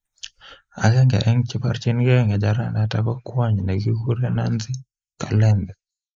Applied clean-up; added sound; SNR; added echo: neural mask model Resemble Enhance denoiser.